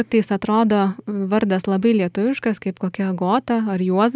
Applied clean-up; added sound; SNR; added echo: none; none; none; none.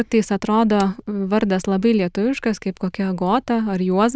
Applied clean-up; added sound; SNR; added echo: neural diffusion model UNIVERSE++.